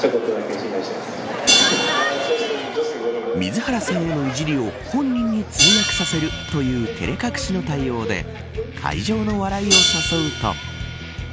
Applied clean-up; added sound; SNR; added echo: none; Hi-hat; 3 dB; none.